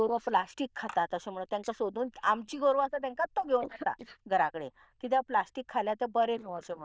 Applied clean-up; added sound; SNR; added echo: neural diffusion model UNIVERSE++.